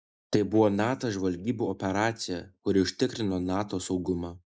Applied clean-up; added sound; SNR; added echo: neural mask model Resemble Enhance denoiser.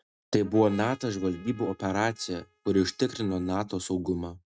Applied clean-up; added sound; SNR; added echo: neural mask model RNNoise.